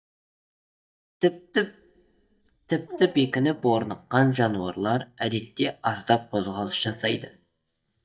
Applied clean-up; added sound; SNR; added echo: neural mask model DeepFilterNet 3.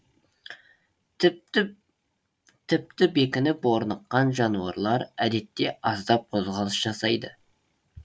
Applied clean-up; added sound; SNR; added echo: none; none; none; none.